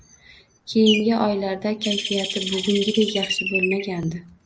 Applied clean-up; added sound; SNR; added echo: none; Bird; 6 dB; none.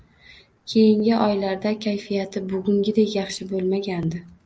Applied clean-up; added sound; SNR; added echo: none; none; none; none.